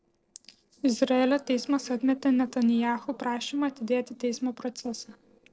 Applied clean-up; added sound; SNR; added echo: neural separator model SepFormer DNS4.